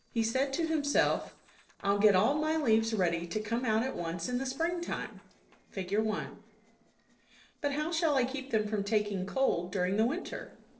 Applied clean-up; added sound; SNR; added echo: neural separator model SepFormer DNS4.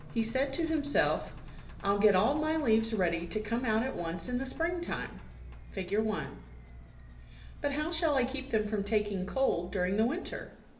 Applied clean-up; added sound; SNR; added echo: none; Engine; 14 dB; reverberation time 1.3 s.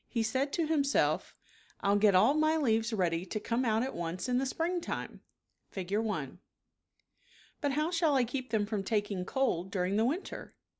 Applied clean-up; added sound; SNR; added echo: none; none; none; none.